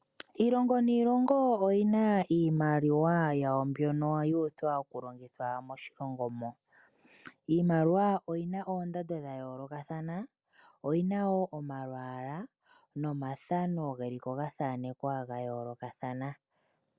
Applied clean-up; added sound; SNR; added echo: none; none; none; none.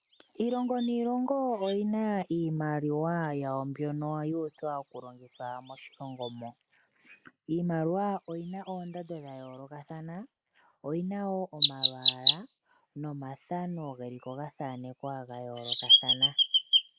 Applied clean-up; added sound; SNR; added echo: neural mask model Resemble Enhance denoiser.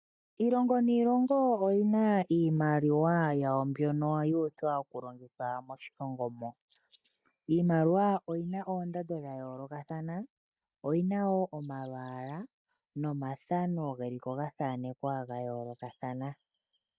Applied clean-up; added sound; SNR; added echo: neural mask model DeepFilterNet 3.